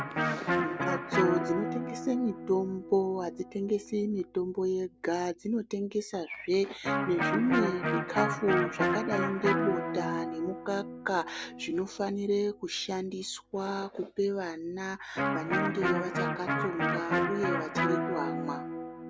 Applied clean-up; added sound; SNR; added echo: none; Electric guitar; 2 dB; none.